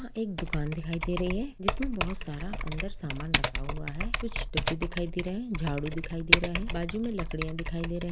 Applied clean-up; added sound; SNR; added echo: none; Typing; -2 dB; none.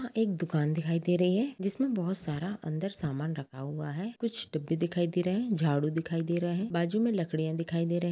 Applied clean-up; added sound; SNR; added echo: none; none; none; none.